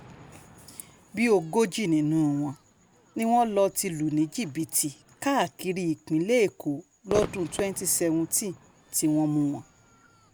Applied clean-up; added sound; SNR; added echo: none; Crowd / Fireworks; 16 dB; none.